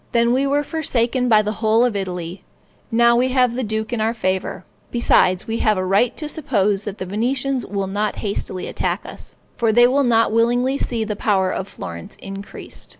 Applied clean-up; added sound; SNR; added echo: none; none; none; none.